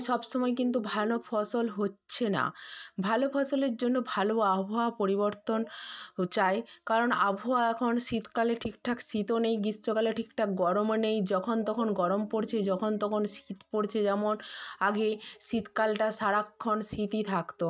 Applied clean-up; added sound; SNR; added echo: neural mask model DeepFilterNet 3.